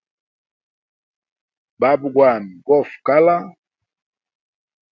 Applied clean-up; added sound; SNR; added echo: none; none; none; none.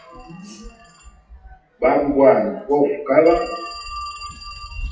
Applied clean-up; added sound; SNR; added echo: classical method WPE with log-MMSE.